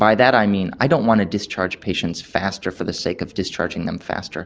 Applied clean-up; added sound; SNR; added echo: none; none; none; none.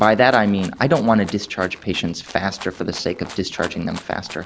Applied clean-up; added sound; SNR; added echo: none; Rattle (instrument); 20 dB; none.